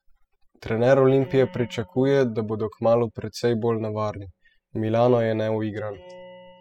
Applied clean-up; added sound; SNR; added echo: classical method spectral subtraction.